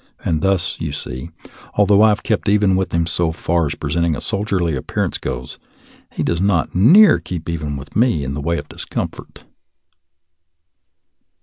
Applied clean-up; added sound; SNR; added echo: none; none; none; none.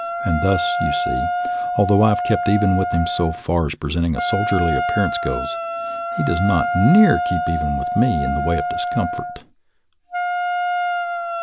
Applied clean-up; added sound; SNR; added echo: none; Wind instrument, woodwind instrument; 2 dB; none.